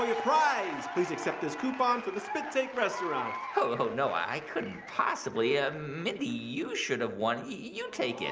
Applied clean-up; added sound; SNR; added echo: none; none; none; none.